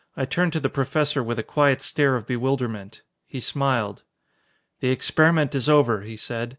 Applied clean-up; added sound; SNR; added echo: none; none; none; none.